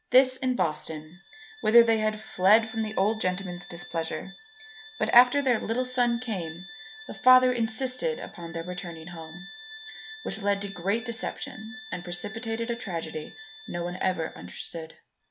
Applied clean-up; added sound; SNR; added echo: none; Bowed string instrument; 17 dB; none.